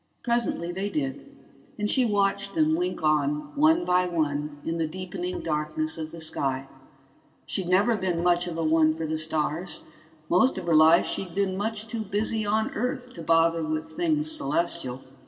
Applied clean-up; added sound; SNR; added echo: none; Bowed string instrument; 18 dB; reverberation time 2.7 s.